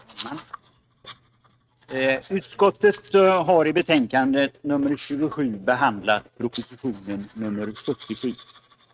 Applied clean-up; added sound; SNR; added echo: neural mask model RNNoise.